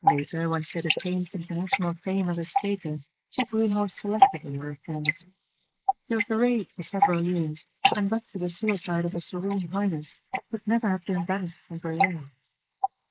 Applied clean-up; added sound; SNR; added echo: neural mask model Resemble Enhance denoiser.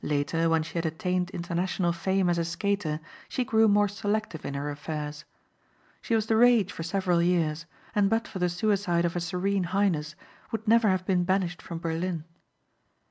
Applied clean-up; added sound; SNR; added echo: none; none; none; none.